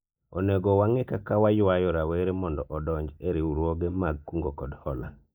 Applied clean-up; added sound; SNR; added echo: neural mask model Resemble Enhance denoiser.